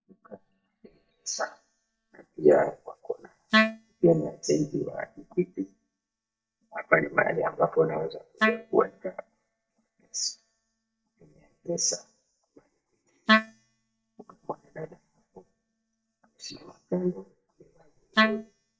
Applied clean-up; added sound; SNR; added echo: neural mask model DeepFilterNet 3.